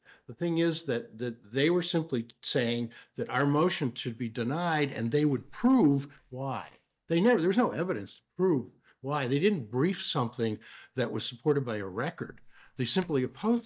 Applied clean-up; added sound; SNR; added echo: neural mask model DeepFilterNet 3.